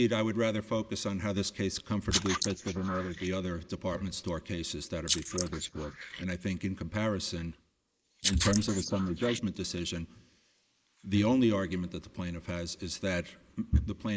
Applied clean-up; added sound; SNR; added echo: neural mask model Resemble Enhance denoiser.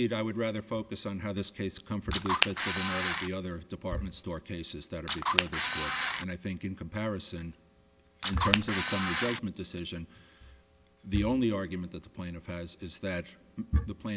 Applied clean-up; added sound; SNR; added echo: none; Camera; -5 dB; none.